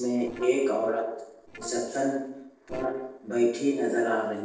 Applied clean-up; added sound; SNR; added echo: neural separator model SepFormer DNS4.